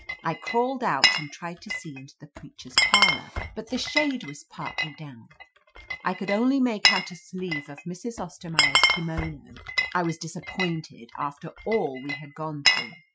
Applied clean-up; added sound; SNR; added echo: classical method Wiener filter.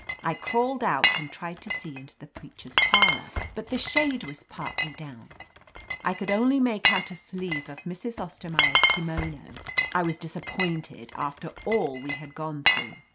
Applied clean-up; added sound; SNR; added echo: none; Glass; -2 dB; none.